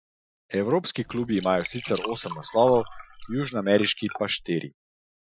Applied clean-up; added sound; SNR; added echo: classical method Wiener filter.